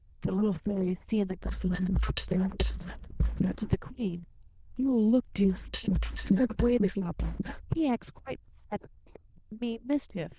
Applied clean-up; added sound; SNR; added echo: neural diffusion model UNIVERSE++.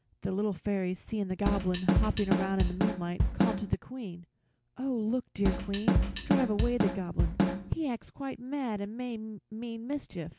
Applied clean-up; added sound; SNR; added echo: none; Drum kit; -5 dB; none.